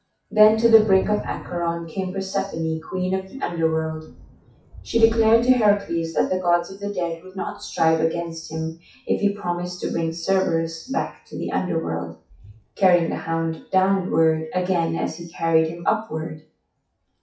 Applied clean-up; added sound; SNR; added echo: classical method WPE with log-MMSE.